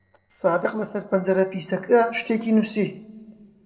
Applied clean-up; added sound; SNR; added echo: neural separator model SepFormer DNS4.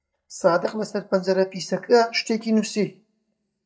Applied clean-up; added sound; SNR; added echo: neural mask model DeepFilterNet 3.